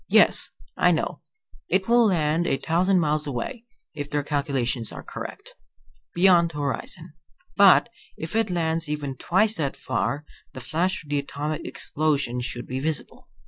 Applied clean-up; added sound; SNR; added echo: none; none; none; none.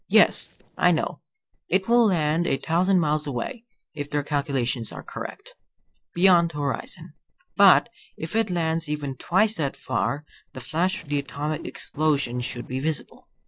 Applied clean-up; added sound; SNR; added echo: neural separator model SepFormer DNS4.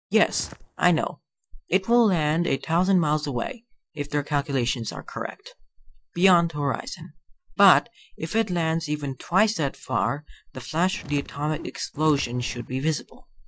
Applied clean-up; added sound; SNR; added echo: neural mask model DeepFilterNet 3.